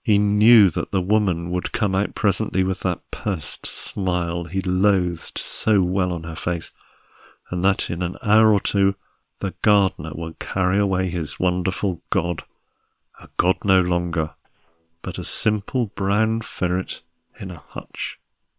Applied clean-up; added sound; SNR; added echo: neural separator model SepFormer WHAM!.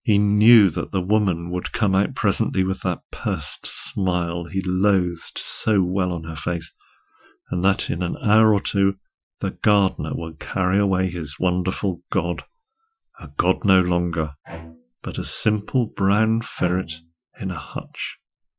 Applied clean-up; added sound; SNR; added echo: classical method Wiener filter.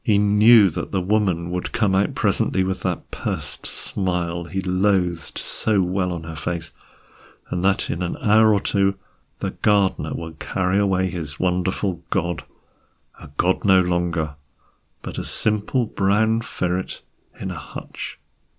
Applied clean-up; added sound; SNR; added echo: none; none; none; none.